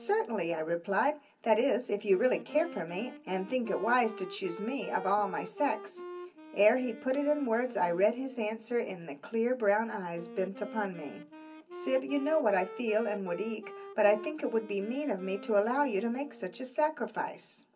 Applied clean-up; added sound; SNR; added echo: none; Wind instrument, woodwind instrument; 16 dB; reverberation time 0.4 s.